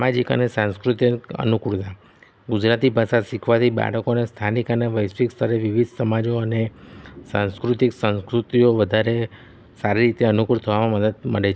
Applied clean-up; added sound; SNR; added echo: none; none; none; none.